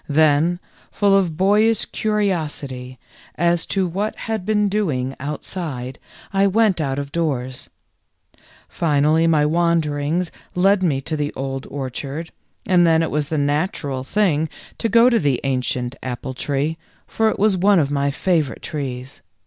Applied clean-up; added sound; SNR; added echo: none; none; none; none.